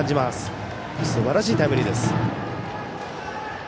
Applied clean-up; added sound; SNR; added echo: none; Drawer open or close; 20 dB; none.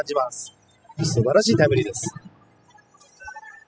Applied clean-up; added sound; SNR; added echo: classical method spectral subtraction.